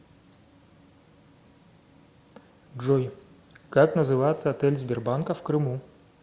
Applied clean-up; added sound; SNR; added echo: none; none; none; none.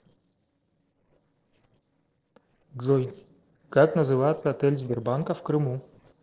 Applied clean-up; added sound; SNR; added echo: neural separator model SepFormer DNS4.